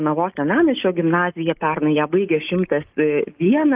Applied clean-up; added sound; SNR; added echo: neural mask model Resemble Enhance denoiser.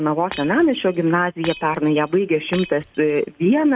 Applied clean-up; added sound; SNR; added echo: none; Shatter; 16 dB; none.